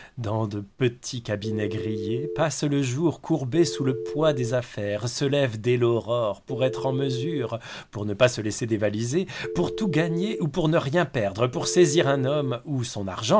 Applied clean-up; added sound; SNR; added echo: none; Telephone; 11 dB; none.